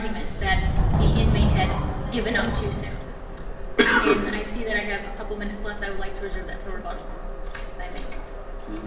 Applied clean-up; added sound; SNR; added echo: none; Subway, metro, underground; 0 dB; reverberation time 1.1 s.